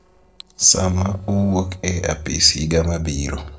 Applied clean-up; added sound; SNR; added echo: neural separator model SepFormer DNS4.